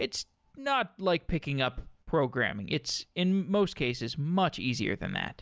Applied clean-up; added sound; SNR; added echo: none; none; none; none.